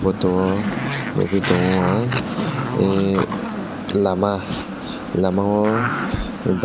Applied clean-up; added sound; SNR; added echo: none; Growling; 7 dB; none.